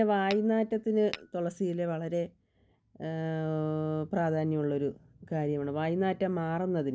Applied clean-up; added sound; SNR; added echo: none; Tap / Glass; 16 dB; none.